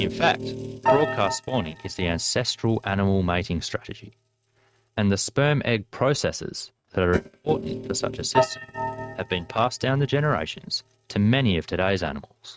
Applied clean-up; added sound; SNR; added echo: neural mask model RNNoise.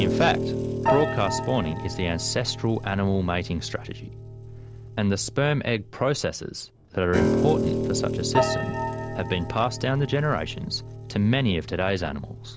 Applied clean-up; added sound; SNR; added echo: none; Piano; 3 dB; none.